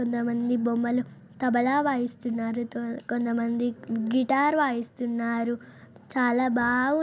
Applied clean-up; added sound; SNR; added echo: none; none; none; none.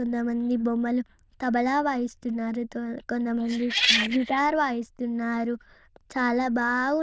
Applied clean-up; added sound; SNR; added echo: neural diffusion model UNIVERSE++.